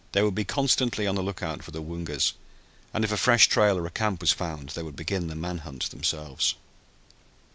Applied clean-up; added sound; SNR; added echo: none; none; none; none.